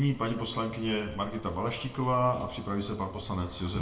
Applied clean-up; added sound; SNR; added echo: none; Boiling; 19 dB; reverberation time 0.6 s.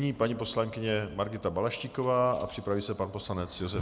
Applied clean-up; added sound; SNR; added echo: none; none; none; none.